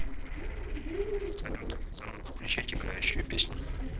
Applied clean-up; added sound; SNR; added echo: neural separator model SepFormer DNS4.